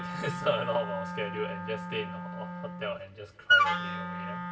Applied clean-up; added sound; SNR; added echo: none; Wind instrument, woodwind instrument; -3 dB; reverberation time 0.8 s.